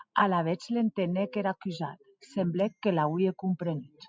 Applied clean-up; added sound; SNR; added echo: none; none; none; none.